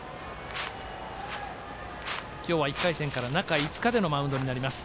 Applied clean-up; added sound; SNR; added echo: none; Walk, footsteps; 9 dB; none.